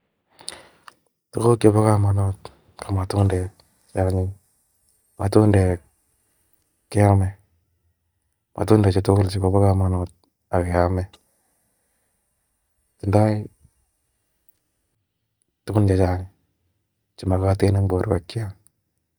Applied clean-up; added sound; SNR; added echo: neural mask model DeepFilterNet 3.